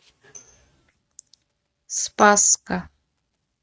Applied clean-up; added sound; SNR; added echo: neural mask model RNNoise.